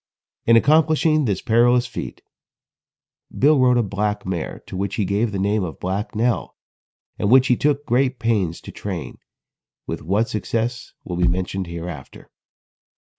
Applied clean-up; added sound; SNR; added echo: neural mask model RNNoise.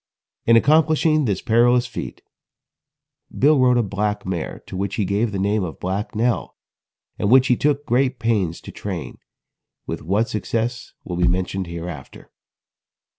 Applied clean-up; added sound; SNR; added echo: none; Bass drum; -1 dB; none.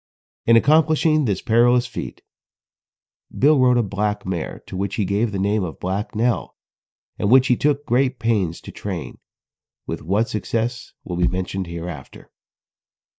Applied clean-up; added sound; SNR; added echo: neural mask model DeepFilterNet 3.